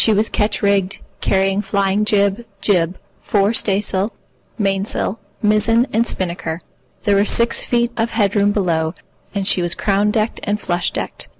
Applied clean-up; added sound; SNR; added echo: none; none; none; none.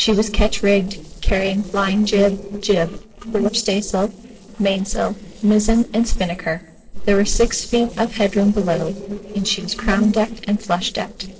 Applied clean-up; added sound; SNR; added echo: neural separator model SepFormer DNS4.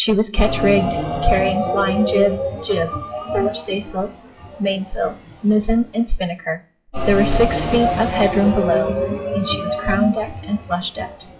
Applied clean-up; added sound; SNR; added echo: classical method WPE with log-MMSE.